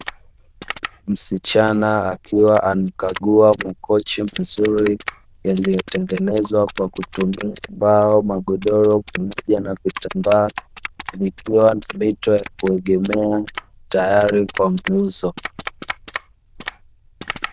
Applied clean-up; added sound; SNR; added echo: neural diffusion model UNIVERSE++.